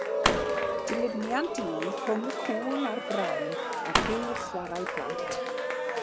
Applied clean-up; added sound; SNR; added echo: none; Cheering + Fireworks; -4 dB; none.